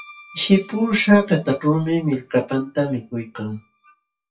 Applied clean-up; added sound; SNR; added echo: classical method WPE with log-MMSE.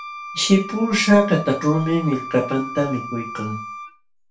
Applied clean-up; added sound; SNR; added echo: none; Wind instrument, woodwind instrument; 12 dB; reverberation time 0.3 s.